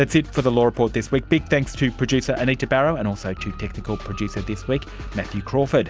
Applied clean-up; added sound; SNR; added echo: none; none; none; none.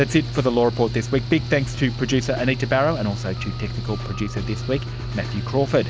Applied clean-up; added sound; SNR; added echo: none; Mechanical fan / Engine; 7 dB; none.